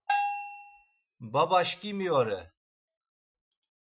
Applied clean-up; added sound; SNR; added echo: classical method Wiener filter.